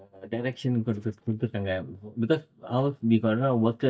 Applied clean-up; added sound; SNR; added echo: neural mask model DeepFilterNet 3.